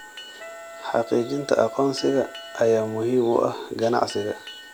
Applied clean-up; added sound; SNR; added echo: none; Boat, Water vehicle + Wind instrument, woodwind instrument; 17 dB; none.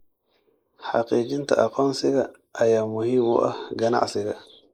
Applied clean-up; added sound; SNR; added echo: neural mask model Resemble Enhance denoiser.